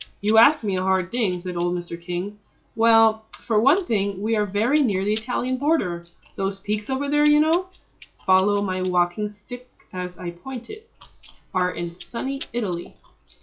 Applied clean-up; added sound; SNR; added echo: classical method log-MMSE.